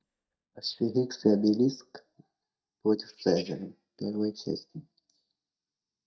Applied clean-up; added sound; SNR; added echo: neural mask model DeepFilterNet 3.